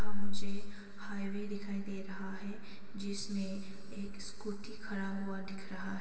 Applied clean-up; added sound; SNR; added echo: none; none; none; reverberation time 2.6 s.